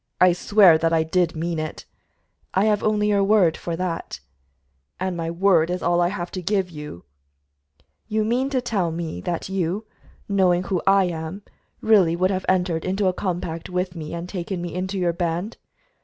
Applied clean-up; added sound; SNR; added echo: none; none; none; none.